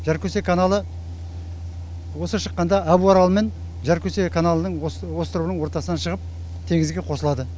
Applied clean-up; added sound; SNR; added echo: none; none; none; none.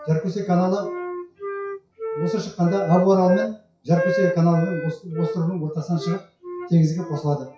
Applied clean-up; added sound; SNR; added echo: classical method WPE with log-MMSE.